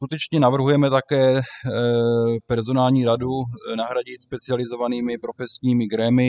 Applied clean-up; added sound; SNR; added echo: classical method spectral subtraction.